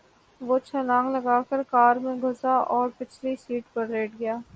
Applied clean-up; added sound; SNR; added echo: none; none; none; none.